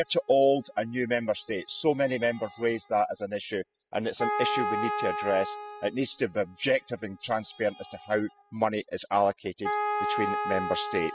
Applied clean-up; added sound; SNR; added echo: classical method spectral subtraction.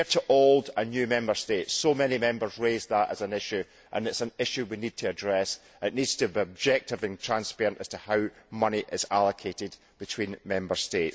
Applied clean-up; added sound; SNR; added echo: none; none; none; none.